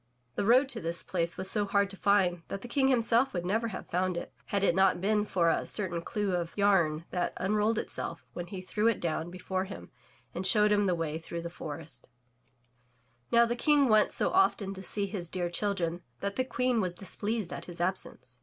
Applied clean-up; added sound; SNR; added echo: none; none; none; none.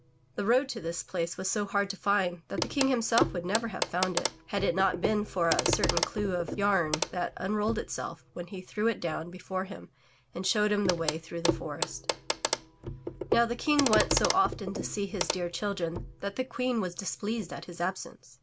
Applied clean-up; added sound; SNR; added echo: none; Clock; 5 dB; none.